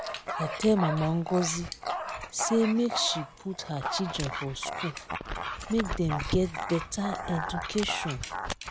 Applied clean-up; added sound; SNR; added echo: none; Dog; 5 dB; none.